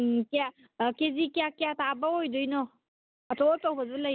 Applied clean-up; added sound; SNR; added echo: none; none; none; none.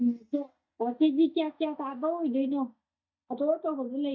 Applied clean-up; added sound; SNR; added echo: neural mask model DeepFilterNet 3.